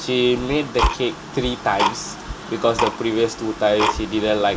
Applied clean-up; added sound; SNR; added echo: none; Tick-tock; 4 dB; none.